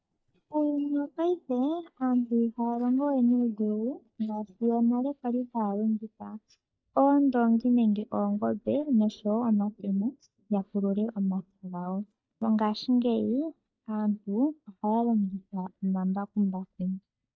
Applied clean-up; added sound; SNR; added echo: neural mask model DeepFilterNet 3.